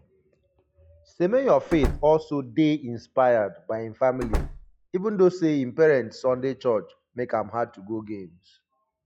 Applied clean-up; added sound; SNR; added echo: classical method log-MMSE.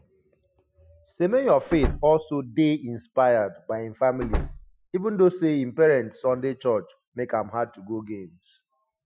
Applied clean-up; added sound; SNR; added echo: classical method Wiener filter.